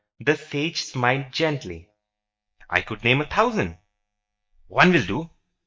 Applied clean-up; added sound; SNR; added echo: neural mask model DeepFilterNet 3.